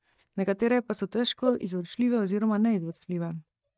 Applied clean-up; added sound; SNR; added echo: neural mask model DeepFilterNet 3.